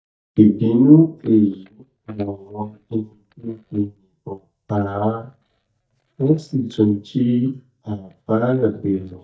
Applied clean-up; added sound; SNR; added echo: neural mask model DeepFilterNet 3.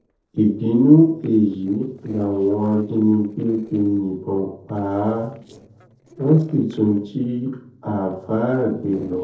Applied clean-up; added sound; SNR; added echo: neural separator model SepFormer DNS4.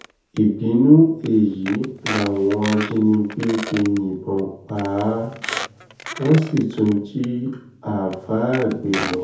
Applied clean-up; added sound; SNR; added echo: none; Squeak; 14 dB; reverberation time 0.6 s.